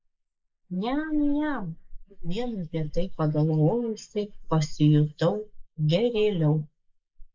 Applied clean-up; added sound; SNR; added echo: neural mask model Resemble Enhance denoiser.